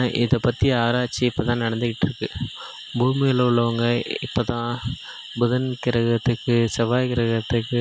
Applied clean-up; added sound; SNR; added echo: none; none; none; none.